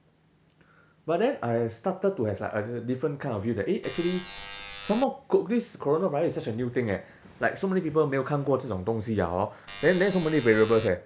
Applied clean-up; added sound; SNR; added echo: none; Alarm; 11 dB; none.